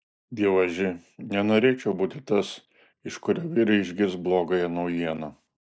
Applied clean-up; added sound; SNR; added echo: neural mask model Resemble Enhance denoiser.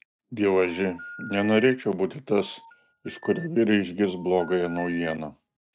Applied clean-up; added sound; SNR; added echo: neural mask model RNNoise.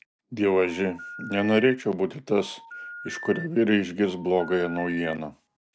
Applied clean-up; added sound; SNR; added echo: none; Telephone; 15 dB; none.